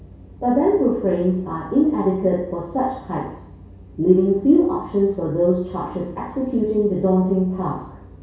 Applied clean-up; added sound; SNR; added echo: none; none; none; reverberation time 0.6 s.